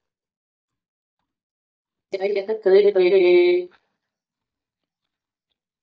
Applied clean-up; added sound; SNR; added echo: neural mask model DeepFilterNet 3.